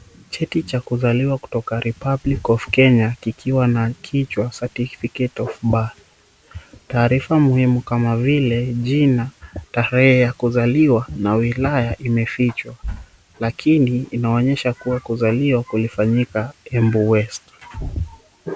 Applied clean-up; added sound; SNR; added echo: none; none; none; none.